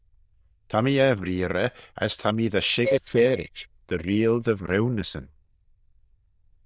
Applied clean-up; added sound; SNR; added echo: neural diffusion model UNIVERSE++.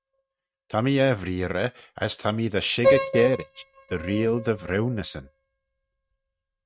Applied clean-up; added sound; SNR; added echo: neural mask model RNNoise.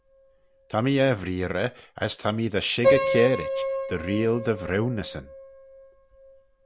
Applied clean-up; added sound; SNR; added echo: none; Piano; 4 dB; none.